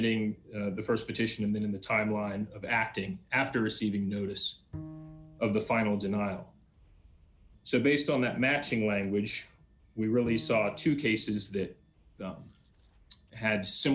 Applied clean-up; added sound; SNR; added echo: none; Bowed string instrument; 19 dB; none.